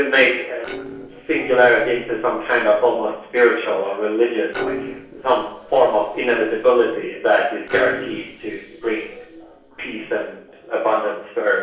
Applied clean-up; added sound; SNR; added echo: neural separator model SepFormer DNS4.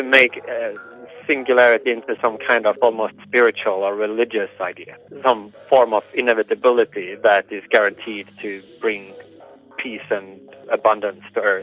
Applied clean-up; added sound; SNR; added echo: none; none; none; none.